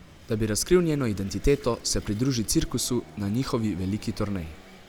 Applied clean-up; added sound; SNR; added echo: none; Engine / Vehicle; 20 dB; none.